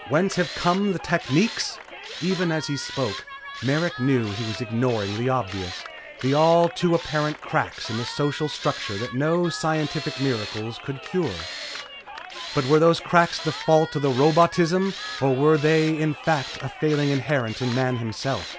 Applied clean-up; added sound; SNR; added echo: none; Tools + Cheering; 12 dB; none.